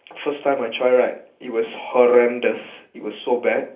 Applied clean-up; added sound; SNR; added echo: none; none; none; reverberation time 0.3 s.